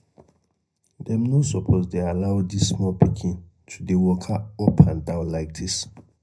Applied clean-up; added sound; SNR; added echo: none; none; none; reverberation time 0.3 s.